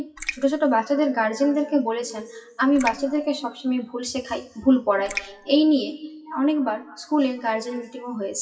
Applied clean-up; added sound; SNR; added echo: classical method WPE with log-MMSE.